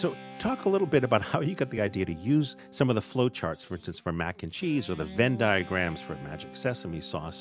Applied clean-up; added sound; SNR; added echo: none; Guitar; 17 dB; none.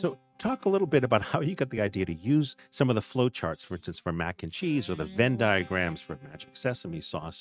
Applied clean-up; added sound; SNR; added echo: neural mask model RNNoise.